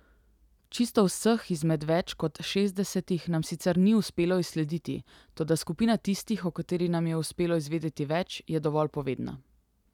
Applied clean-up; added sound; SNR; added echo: none; none; none; none.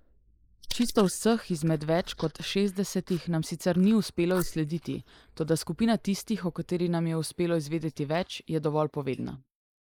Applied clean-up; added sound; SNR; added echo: neural mask model Resemble Enhance denoiser.